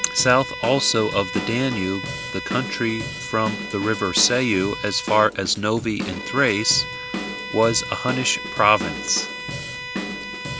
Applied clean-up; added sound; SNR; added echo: none; Drum / Drum kit + Bowed string instrument; 8 dB; none.